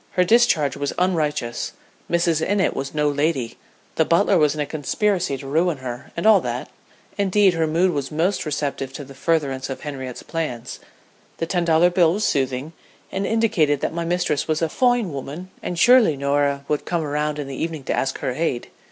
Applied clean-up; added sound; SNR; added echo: none; none; none; none.